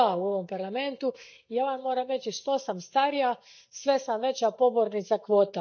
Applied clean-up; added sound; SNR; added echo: neural mask model DeepFilterNet 3.